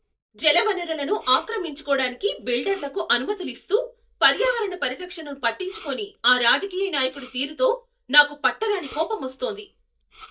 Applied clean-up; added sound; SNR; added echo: neural mask model DeepFilterNet 3.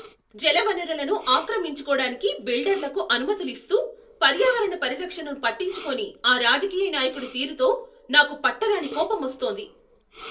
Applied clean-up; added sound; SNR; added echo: neural separator model SepFormer DNS4.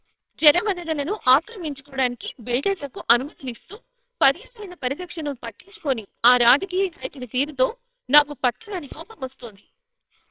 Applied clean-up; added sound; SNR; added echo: neural separator model SepFormer WHAMR!.